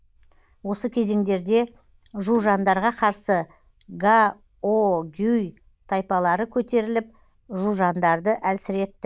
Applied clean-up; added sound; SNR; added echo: neural diffusion model UNIVERSE++.